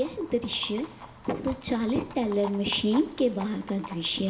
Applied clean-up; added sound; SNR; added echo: none; Livestock, farm animals, working animals; 15 dB; reverberation time 1.9 s.